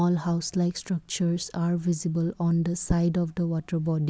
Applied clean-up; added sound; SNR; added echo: none; none; none; none.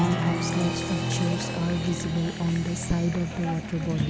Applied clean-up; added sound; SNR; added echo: none; Applause; 2 dB; none.